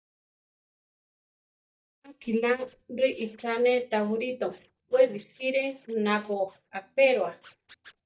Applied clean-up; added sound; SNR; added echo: neural mask model DeepFilterNet 3.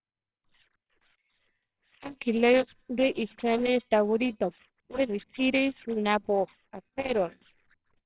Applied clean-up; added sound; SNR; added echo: neural separator model SepFormer WHAMR!.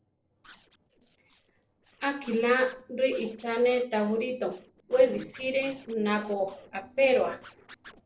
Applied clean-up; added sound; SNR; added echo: neural separator model SepFormer DNS4.